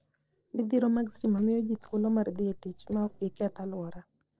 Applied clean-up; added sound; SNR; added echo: neural separator model SepFormer DNS4.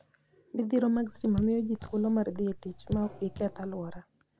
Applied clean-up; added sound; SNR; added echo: none; Raindrop / Drip; 11 dB; none.